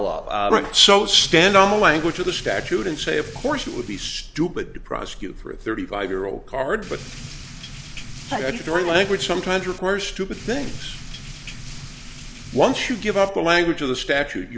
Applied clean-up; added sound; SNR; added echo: none; Drip / Rain; 16 dB; none.